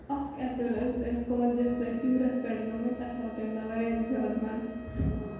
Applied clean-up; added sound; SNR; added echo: none; Wind instrument, woodwind instrument; 19 dB; reverberation time 1.2 s.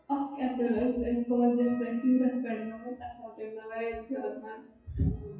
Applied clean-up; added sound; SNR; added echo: classical method WPE with log-MMSE.